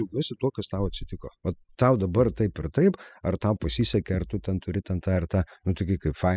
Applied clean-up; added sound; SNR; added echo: classical method spectral subtraction.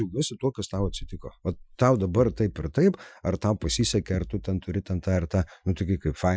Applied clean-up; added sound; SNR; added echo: classical method Wiener filter.